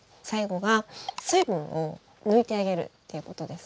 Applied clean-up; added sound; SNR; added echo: none; none; none; none.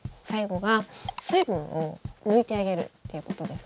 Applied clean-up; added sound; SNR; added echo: none; Bass drum / Snare drum / Drum kit; 13 dB; none.